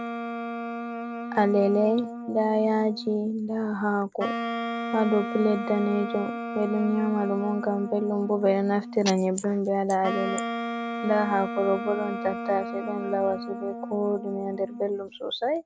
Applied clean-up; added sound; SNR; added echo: none; Wind instrument, woodwind instrument; 7 dB; none.